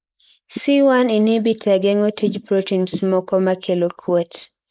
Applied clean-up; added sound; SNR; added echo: neural mask model Resemble Enhance denoiser.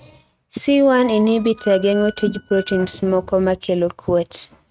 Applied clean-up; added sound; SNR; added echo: neural mask model RNNoise.